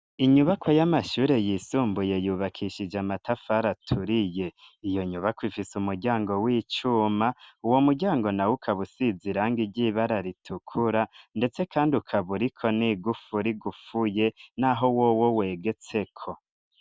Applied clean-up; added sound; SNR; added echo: none; none; none; none.